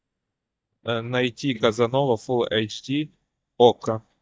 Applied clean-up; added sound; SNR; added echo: neural mask model DeepFilterNet 3.